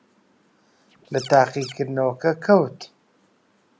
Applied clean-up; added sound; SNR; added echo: none; Scratching (performance technique); 17 dB; none.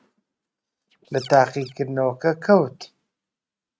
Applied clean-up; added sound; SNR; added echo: neural mask model RNNoise.